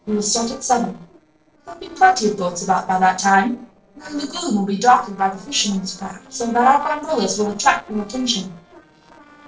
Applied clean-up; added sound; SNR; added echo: neural separator model SepFormer DNS4.